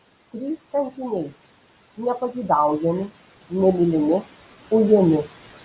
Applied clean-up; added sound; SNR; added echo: none; none; none; none.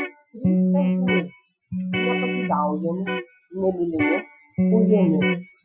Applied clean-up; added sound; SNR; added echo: classical method Wiener filter.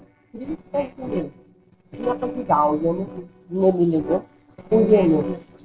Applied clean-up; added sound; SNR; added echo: neural separator model SepFormer DNS4.